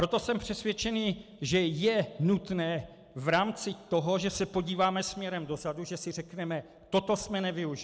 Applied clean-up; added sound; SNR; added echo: none; none; none; none.